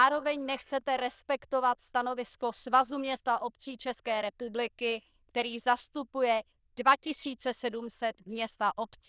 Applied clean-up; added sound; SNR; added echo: neural diffusion model UNIVERSE++.